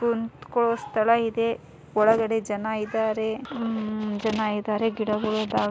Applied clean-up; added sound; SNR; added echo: none; none; none; none.